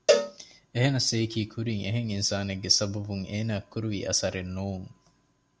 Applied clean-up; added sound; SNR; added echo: none; Cowbell; 1 dB; none.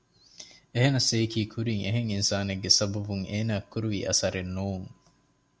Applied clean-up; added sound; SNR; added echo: none; none; none; none.